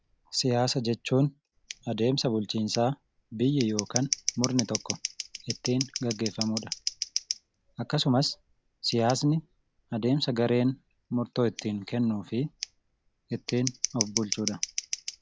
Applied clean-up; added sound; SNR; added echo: none; Scissors; 9 dB; none.